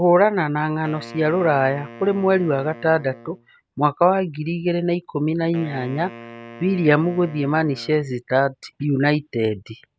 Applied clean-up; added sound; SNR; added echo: none; Wind instrument, woodwind instrument; 19 dB; none.